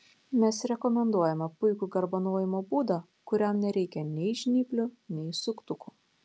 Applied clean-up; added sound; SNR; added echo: none; none; none; none.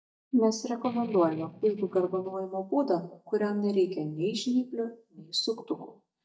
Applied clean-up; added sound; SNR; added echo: neural mask model DeepFilterNet 3.